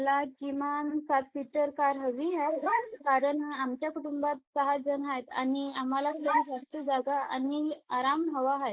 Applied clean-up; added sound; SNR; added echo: neural mask model Resemble Enhance denoiser.